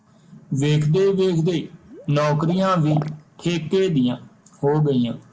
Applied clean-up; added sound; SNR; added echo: none; Water / Liquid; 19 dB; reverberation time 0.2 s.